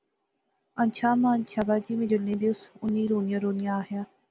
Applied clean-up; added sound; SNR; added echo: none; none; none; none.